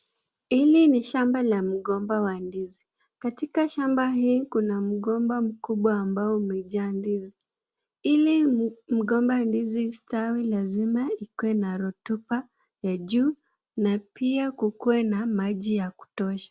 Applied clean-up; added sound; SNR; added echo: none; none; none; none.